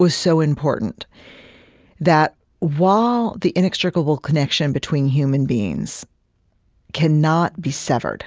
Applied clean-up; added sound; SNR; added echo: none; none; none; none.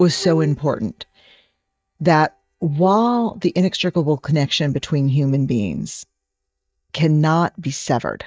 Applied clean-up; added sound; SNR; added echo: neural mask model DeepFilterNet 3.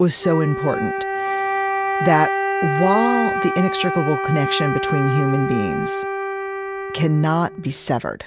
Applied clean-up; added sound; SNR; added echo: none; Wind instrument, woodwind instrument; 2 dB; none.